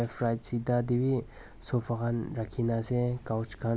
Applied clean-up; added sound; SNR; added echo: none; none; none; none.